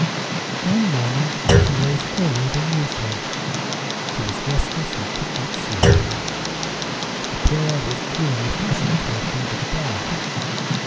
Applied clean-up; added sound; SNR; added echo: none; Tick + Thump, thud; -3 dB; none.